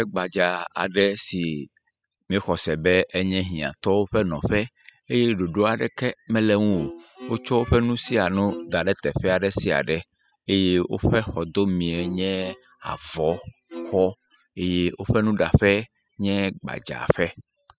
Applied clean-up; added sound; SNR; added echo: classical method spectral subtraction.